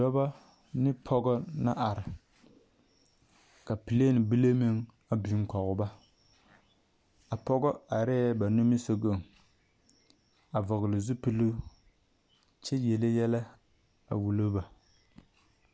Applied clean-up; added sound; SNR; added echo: none; none; none; none.